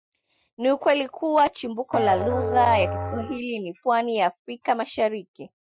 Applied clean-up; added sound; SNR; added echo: classical method Wiener filter.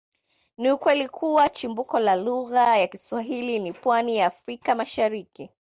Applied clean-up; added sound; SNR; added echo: none; none; none; none.